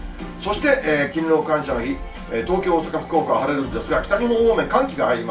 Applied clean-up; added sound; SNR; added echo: none; none; none; reverberation time 0.2 s.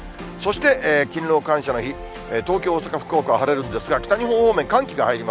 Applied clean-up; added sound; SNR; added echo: none; none; none; none.